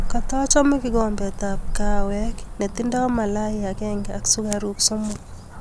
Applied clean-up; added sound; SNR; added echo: none; Cricket / Motor vehicle (road); 1 dB; none.